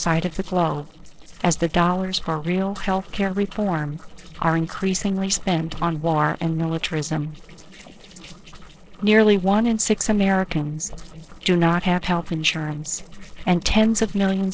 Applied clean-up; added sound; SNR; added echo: neural separator model SepFormer DNS4.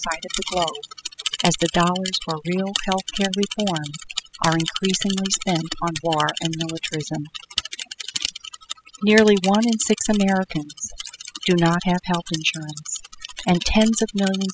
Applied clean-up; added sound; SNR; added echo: classical method spectral subtraction.